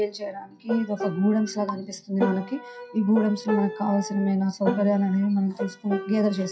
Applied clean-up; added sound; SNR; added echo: classical method WPE with log-MMSE.